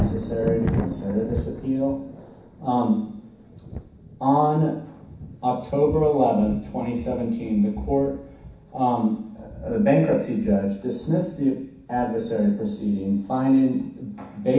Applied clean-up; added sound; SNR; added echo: none; Thunder; 11 dB; reverberation time 0.7 s.